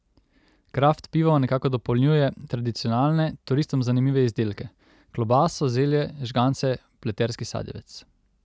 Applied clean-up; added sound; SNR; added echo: none; none; none; none.